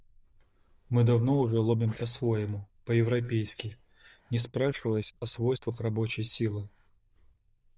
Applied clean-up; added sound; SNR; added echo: neural diffusion model UNIVERSE++.